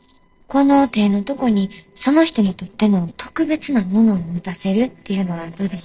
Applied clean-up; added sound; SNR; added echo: neural separator model SepFormer DNS4.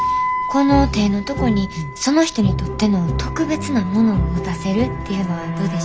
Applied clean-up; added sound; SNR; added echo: none; Wind instrument, woodwind instrument; 10 dB; none.